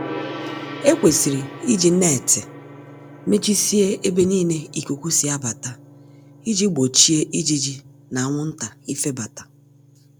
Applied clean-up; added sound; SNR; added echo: none; Gong; 16 dB; none.